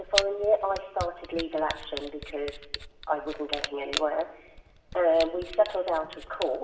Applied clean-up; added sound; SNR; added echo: none; Camera; 9 dB; reverberation time 0.9 s.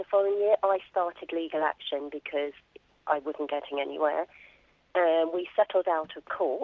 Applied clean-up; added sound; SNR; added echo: none; none; none; none.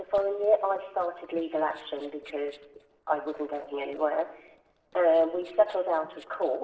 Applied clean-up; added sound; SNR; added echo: neural separator model SepFormer DNS4.